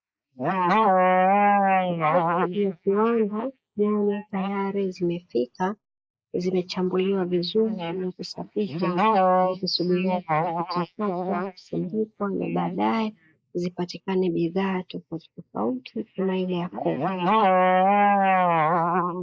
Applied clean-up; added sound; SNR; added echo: neural mask model Resemble Enhance denoiser.